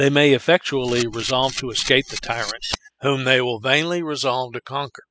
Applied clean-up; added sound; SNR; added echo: classical method spectral subtraction.